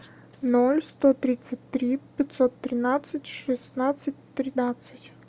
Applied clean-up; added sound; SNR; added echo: none; none; none; none.